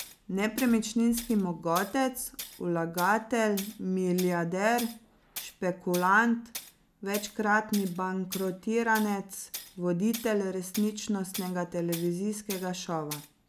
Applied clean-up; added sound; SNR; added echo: none; Tools; 15 dB; none.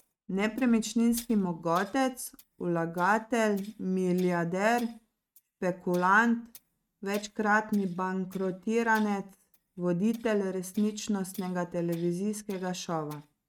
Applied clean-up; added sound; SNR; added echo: neural mask model RNNoise.